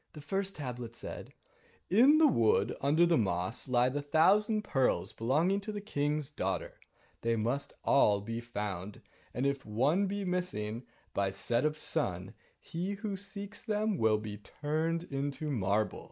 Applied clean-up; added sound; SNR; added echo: neural mask model Resemble Enhance denoiser.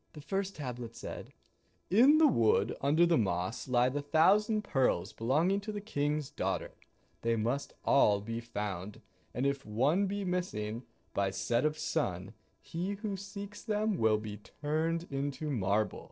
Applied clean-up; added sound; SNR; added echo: neural separator model SepFormer DNS4.